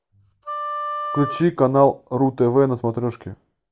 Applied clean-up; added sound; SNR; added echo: none; Wind instrument, woodwind instrument; 9 dB; none.